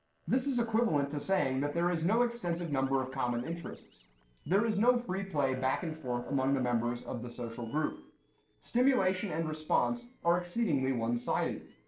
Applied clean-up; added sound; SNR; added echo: neural separator model SepFormer DNS4.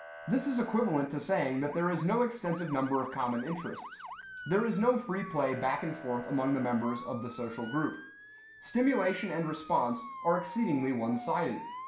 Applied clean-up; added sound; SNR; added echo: none; Motor vehicle (road) / Siren; 14 dB; reverberation time 0.5 s.